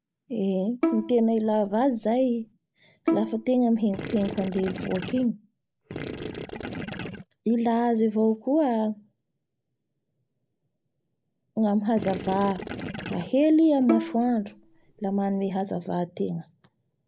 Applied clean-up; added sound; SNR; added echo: none; Gurgling / Liquid + Bowed string instrument; 7 dB; none.